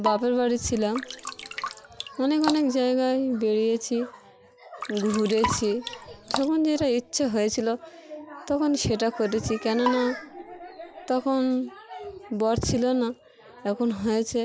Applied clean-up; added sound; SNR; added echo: none; Drip + Bowed string instrument; 9 dB; none.